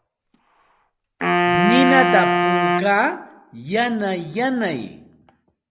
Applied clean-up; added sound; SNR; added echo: none; Wind instrument, woodwind instrument; -2 dB; none.